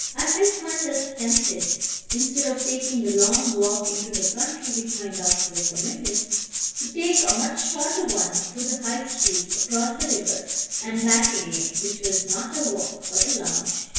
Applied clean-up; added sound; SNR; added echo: none; Rattle (instrument); -3 dB; reverberation time 1.1 s.